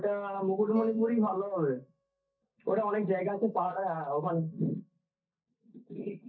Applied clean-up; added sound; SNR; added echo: neural mask model DeepFilterNet 3.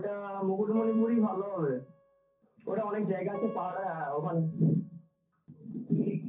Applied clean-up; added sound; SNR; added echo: none; Acoustic guitar; 17 dB; reverberation time 0.3 s.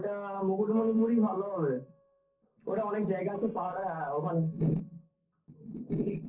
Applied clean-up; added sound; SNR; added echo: neural separator model SepFormer DNS4.